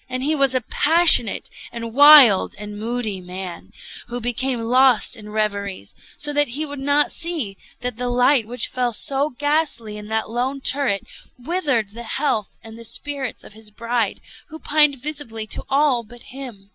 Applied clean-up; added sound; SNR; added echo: none; none; none; none.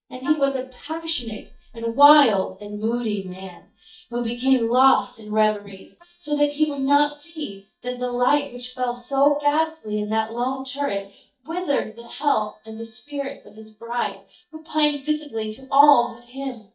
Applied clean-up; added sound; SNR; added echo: neural mask model DeepFilterNet 3.